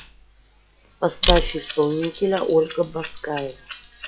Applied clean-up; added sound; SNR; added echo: classical method log-MMSE.